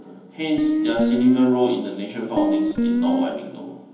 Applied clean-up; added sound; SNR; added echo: none; Guitar; -3 dB; reverberation time 1.3 s.